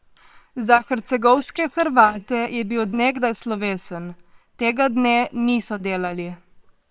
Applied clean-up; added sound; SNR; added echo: neural separator model SepFormer WHAM!.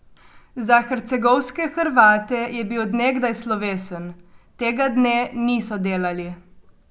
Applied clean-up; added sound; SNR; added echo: none; none; none; none.